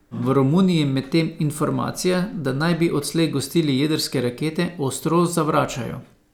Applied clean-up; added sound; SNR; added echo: none; none; none; none.